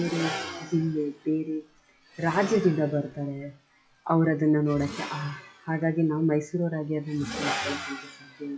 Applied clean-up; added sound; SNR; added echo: classical method WPE with log-MMSE.